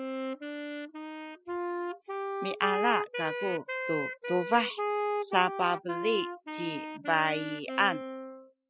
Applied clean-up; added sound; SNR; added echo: classical method spectral subtraction.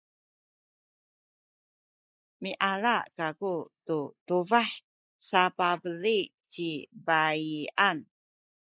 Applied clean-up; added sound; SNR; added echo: neural mask model Resemble Enhance denoiser.